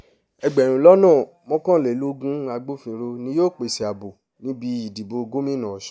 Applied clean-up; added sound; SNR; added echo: none; none; none; none.